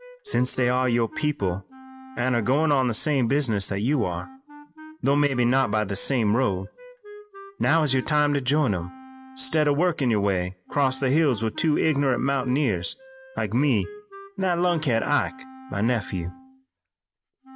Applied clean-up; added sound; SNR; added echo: none; Wind instrument, woodwind instrument; 19 dB; none.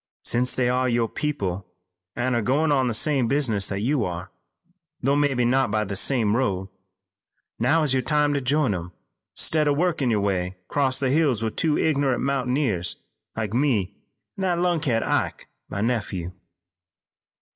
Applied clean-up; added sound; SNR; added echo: none; none; none; none.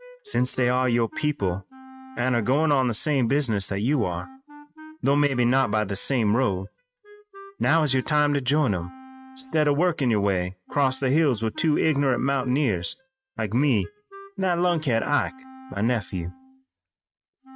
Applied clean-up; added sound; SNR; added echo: neural mask model RNNoise.